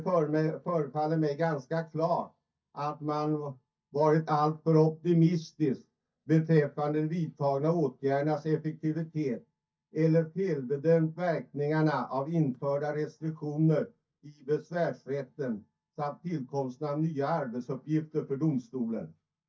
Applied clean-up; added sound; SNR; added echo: neural mask model DeepFilterNet 3.